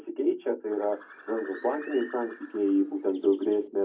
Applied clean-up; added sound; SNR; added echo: none; Bird; 19 dB; reverberation time 0.4 s.